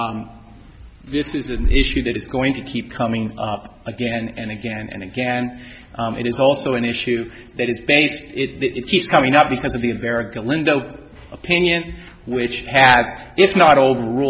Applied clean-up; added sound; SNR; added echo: none; none; none; none.